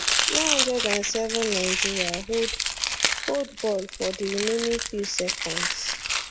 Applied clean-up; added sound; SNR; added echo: none; Domestic sounds, home sounds; -1 dB; none.